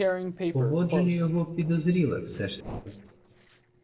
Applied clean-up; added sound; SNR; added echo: neural separator model SepFormer DNS4.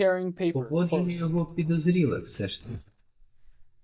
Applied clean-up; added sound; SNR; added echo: neural mask model DeepFilterNet 3.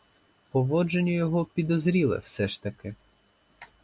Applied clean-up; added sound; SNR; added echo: none; none; none; none.